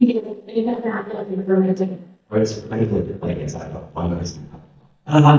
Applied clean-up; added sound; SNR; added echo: neural mask model DeepFilterNet 3.